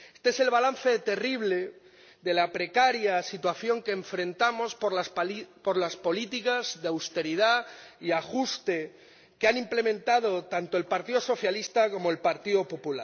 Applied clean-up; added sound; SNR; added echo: none; none; none; none.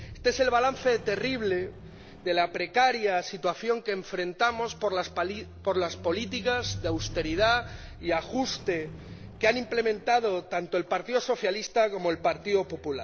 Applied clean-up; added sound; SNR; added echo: none; Squeak; 16 dB; none.